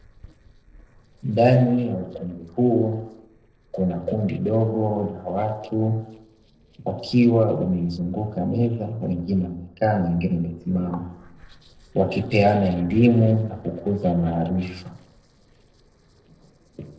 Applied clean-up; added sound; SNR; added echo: neural separator model SepFormer DNS4.